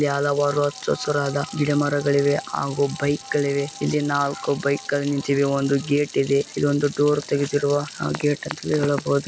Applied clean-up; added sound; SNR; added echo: none; Sink (filling or washing) / Water tap, faucet; 18 dB; none.